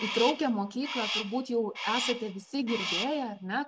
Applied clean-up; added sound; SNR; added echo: none; Crow; 5 dB; none.